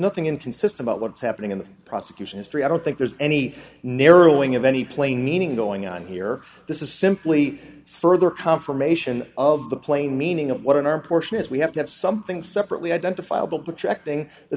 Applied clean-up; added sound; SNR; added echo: none; none; none; none.